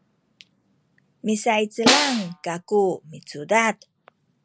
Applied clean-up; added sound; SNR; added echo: none; Snare drum; 0 dB; none.